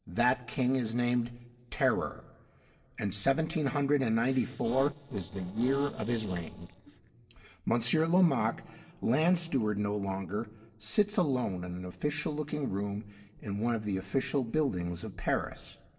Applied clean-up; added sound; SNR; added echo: neural separator model SepFormer DNS4.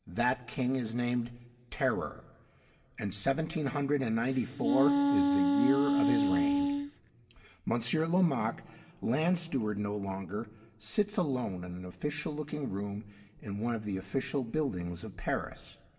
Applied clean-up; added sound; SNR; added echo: none; Wind instrument, woodwind instrument; -5 dB; reverberation time 1.7 s.